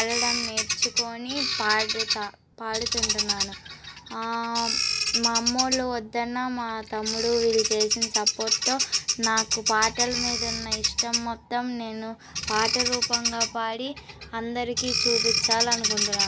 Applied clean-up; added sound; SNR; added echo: none; Bird vocalization, bird call, bird song; -1 dB; none.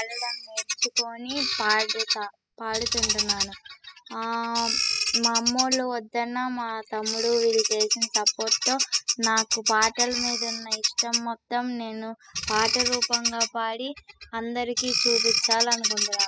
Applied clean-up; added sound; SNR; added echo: classical method spectral subtraction.